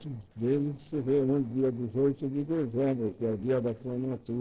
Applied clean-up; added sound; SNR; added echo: neural separator model SepFormer DNS4.